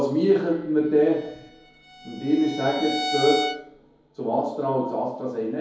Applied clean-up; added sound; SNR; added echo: none; Bowed string instrument; 8 dB; reverberation time 2.0 s.